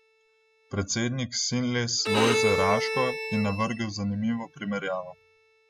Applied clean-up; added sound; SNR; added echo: classical method spectral subtraction.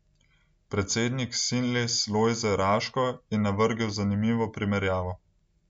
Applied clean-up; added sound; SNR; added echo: none; none; none; none.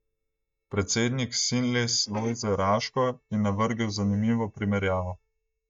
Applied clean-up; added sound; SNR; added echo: neural mask model DeepFilterNet 3.